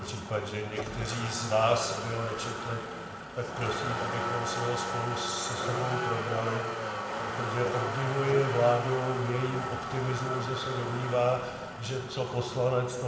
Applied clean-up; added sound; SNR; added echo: none; Motor vehicle (road); 4 dB; reverberation time 1.1 s.